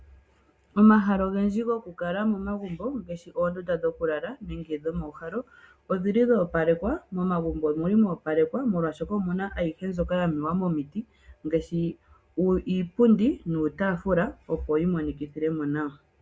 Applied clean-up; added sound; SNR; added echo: none; none; none; none.